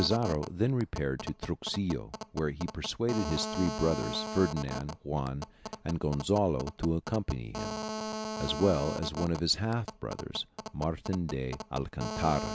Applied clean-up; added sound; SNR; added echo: none; Telephone; 8 dB; none.